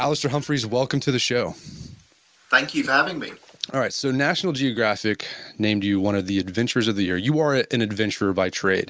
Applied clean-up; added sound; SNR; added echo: none; none; none; none.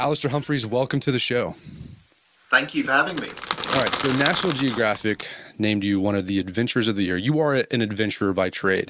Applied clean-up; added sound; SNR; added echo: none; Crackle / Crushing; 5 dB; none.